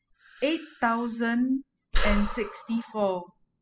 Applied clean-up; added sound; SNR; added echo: classical method spectral subtraction.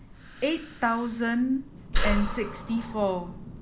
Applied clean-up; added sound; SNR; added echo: none; Breathing; 3 dB; none.